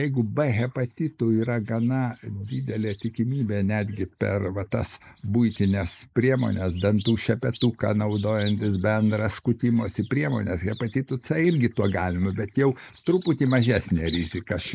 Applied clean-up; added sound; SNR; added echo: neural mask model Resemble Enhance denoiser.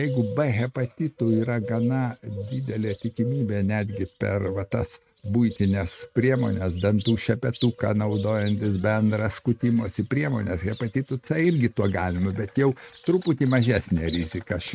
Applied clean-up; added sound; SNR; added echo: neural mask model RNNoise.